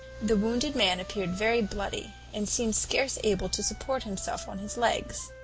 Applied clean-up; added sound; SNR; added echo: none; Wind instrument, woodwind instrument; 19 dB; none.